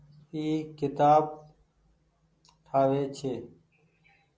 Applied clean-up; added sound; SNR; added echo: none; none; none; none.